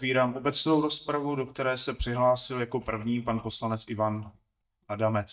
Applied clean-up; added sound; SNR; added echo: neural mask model DeepFilterNet 3.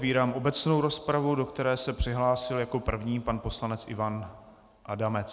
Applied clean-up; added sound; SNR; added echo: none; none; none; none.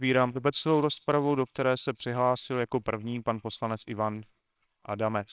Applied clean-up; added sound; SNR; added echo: neural separator model SepFormer WHAMR!.